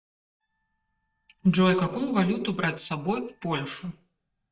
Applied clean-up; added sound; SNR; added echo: neural mask model DeepFilterNet 3.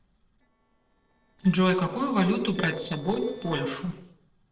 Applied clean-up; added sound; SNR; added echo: neural separator model SepFormer DNS4.